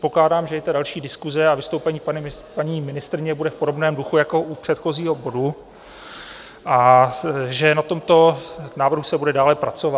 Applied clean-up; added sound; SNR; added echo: none; none; none; none.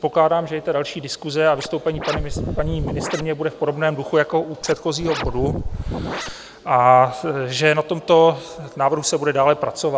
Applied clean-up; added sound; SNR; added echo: none; Scratching (performance technique); 6 dB; none.